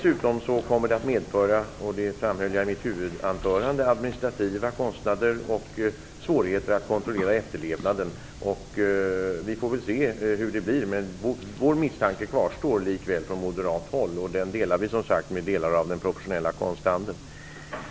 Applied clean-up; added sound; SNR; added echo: none; none; none; none.